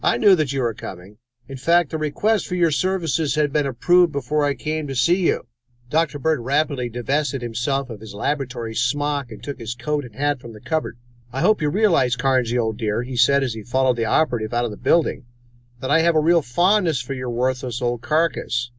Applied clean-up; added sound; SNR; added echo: none; none; none; none.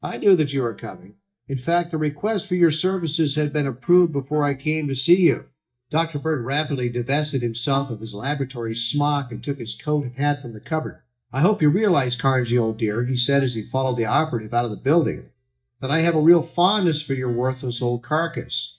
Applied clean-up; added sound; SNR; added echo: neural mask model DeepFilterNet 3.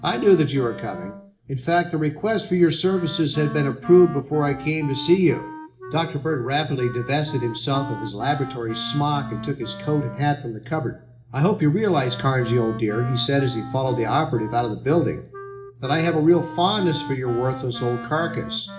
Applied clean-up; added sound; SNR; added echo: none; Wind instrument, woodwind instrument; 14 dB; reverberation time 0.4 s.